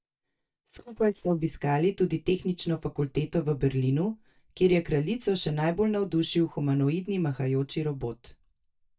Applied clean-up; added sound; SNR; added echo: neural mask model DeepFilterNet 3.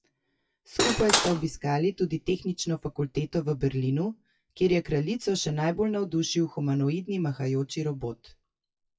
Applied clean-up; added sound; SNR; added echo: classical method WPE with log-MMSE.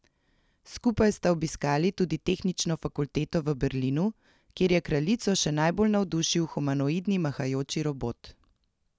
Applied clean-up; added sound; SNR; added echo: none; none; none; none.